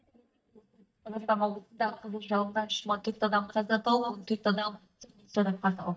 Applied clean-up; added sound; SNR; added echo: neural mask model DeepFilterNet 3.